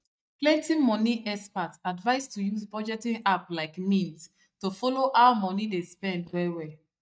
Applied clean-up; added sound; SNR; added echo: neural mask model DeepFilterNet 3.